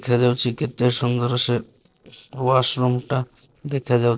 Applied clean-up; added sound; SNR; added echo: neural separator model SepFormer DNS4.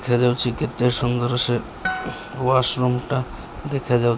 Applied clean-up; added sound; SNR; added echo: none; Harp; 12 dB; none.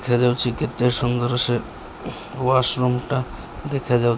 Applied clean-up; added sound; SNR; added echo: none; none; none; none.